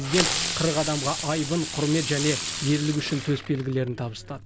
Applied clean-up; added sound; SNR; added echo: none; Fireworks; 5 dB; none.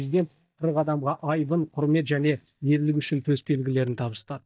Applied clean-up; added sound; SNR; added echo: neural mask model DeepFilterNet 3.